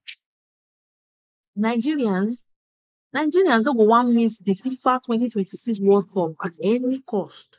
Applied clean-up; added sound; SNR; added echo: neural mask model Resemble Enhance denoiser.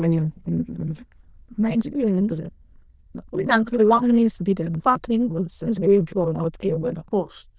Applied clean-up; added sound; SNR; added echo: neural diffusion model UNIVERSE++.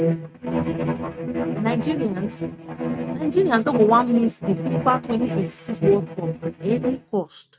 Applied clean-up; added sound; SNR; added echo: neural mask model RNNoise.